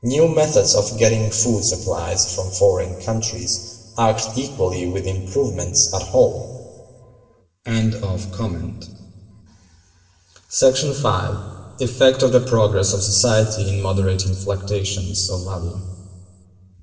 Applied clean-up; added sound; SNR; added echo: none; none; none; reverberation time 2.6 s.